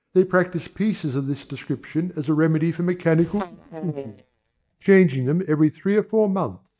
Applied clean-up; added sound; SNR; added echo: neural mask model DeepFilterNet 3.